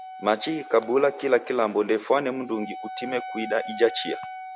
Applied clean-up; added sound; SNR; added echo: none; Wind instrument, woodwind instrument; 13 dB; none.